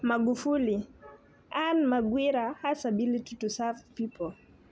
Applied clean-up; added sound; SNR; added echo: none; none; none; none.